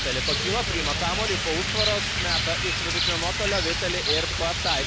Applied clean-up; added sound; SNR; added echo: none; Rain; -4 dB; none.